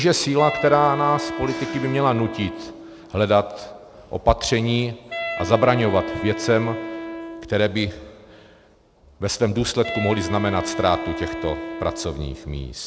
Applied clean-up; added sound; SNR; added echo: none; Wind instrument, woodwind instrument; 9 dB; none.